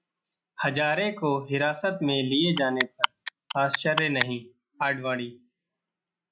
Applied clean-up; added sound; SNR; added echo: neural mask model RNNoise.